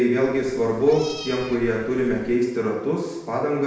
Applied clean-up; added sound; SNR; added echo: none; Meow; 17 dB; reverberation time 0.9 s.